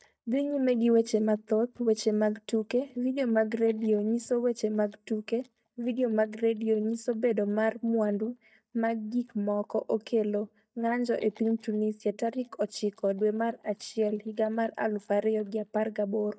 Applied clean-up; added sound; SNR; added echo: neural mask model DeepFilterNet 3.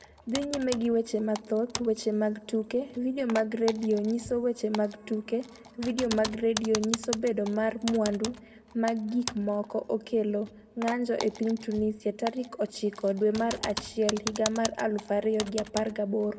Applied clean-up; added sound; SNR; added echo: none; Typing; 12 dB; reverberation time 1.0 s.